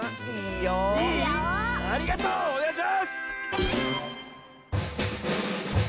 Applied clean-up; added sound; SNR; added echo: none; Bowed string instrument; 6 dB; none.